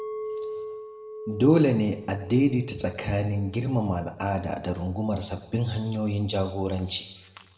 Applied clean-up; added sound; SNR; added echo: none; Chink, clink; 14 dB; reverberation time 0.9 s.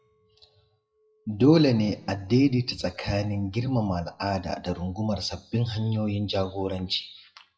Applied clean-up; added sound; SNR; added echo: classical method WPE with log-MMSE.